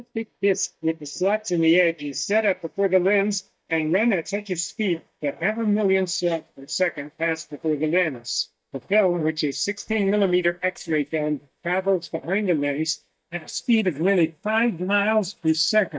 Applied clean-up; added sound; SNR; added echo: neural mask model DeepFilterNet 3.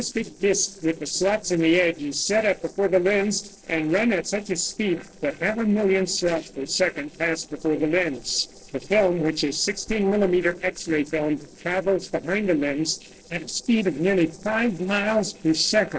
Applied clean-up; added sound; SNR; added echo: neural separator model SepFormer DNS4.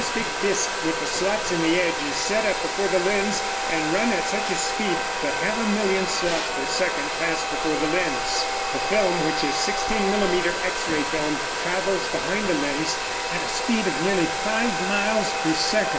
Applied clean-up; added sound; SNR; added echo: none; Domestic sounds, home sounds; 0 dB; reverberation time 1.7 s.